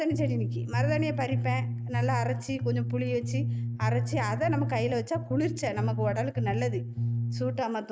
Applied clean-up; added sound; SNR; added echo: neural mask model RNNoise.